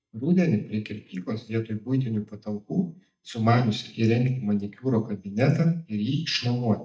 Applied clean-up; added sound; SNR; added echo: neural mask model DeepFilterNet 3.